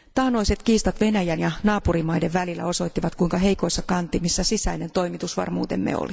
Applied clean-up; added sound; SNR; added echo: none; none; none; none.